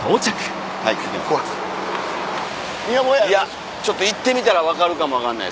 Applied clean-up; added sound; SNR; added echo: none; none; none; none.